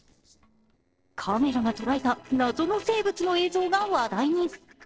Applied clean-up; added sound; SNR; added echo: neural separator model SepFormer DNS4.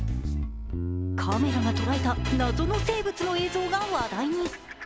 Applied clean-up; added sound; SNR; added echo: none; Bass guitar; 1 dB; none.